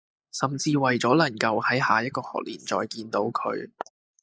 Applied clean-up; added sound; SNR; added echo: neural mask model Resemble Enhance denoiser.